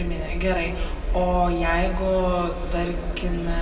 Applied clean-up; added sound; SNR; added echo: none; none; none; reverberation time 1.6 s.